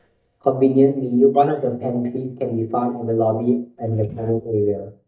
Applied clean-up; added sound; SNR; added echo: neural mask model DeepFilterNet 3.